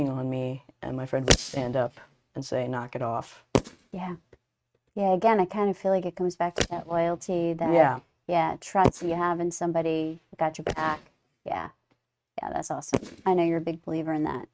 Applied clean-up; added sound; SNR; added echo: neural mask model RNNoise.